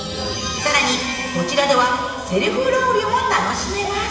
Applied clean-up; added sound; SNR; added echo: none; Harmonica; 14 dB; reverberation time 1.7 s.